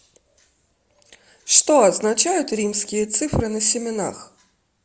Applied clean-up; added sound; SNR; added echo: none; none; none; none.